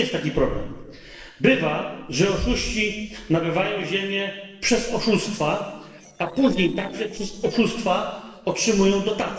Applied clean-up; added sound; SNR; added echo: neural separator model SepFormer DNS4.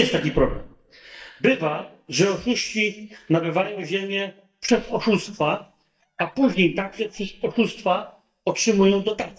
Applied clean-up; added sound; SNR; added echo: neural mask model DeepFilterNet 3.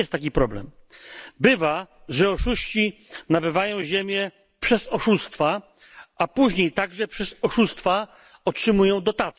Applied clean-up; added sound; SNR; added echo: none; none; none; none.